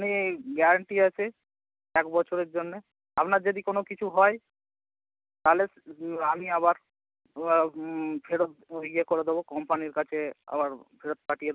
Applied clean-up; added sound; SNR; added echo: none; none; none; none.